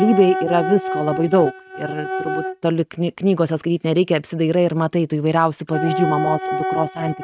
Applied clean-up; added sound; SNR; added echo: neural mask model RNNoise.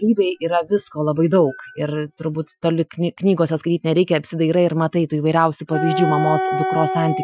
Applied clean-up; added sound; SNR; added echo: classical method Wiener filter.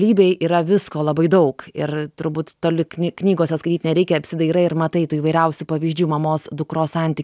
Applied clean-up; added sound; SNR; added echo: none; none; none; none.